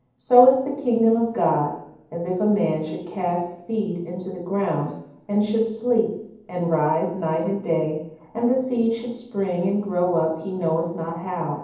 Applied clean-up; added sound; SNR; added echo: none; none; none; reverberation time 0.8 s.